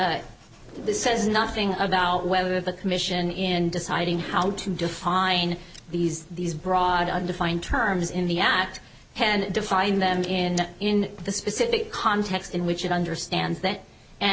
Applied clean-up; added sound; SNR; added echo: none; Drawer open or close; 19 dB; none.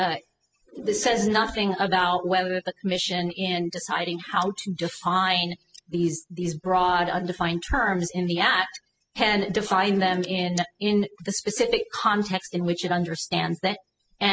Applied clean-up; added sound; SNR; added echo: classical method spectral subtraction.